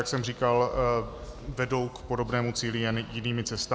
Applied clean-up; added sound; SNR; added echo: none; none; none; none.